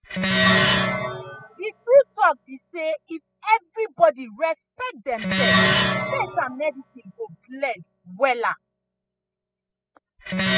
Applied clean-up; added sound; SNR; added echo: classical method spectral subtraction.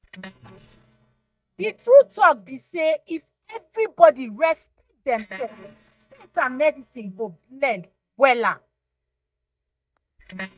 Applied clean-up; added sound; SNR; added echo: neural mask model DeepFilterNet 3.